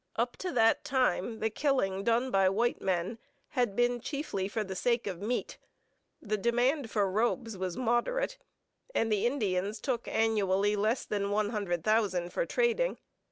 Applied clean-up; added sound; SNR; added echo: none; none; none; none.